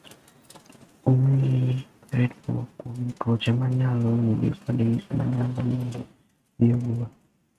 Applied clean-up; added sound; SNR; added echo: neural mask model RNNoise.